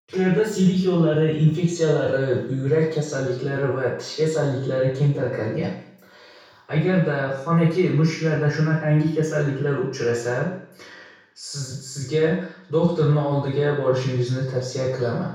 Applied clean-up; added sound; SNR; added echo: none; none; none; reverberation time 0.6 s.